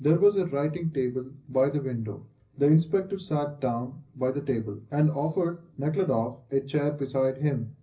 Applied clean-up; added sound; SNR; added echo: none; none; none; reverberation time 0.4 s.